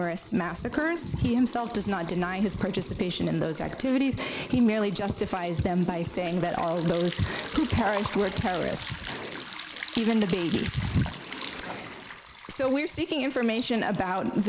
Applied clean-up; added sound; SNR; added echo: none; Liquid; 11 dB; none.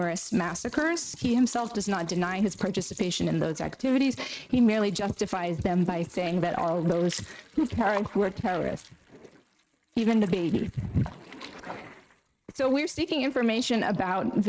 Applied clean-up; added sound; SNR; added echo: neural mask model RNNoise.